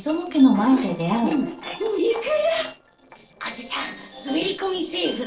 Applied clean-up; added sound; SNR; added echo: neural separator model SepFormer DNS4.